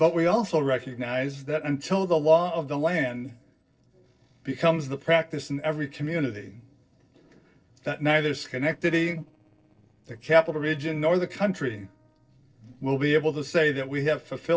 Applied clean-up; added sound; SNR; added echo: neural separator model SepFormer DNS4.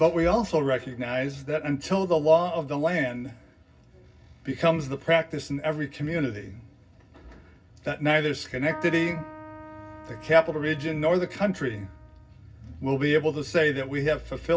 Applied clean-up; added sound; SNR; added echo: none; Keyboard (musical); 16 dB; reverberation time 0.4 s.